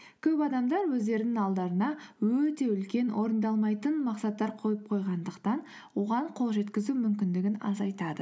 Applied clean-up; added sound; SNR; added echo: none; none; none; none.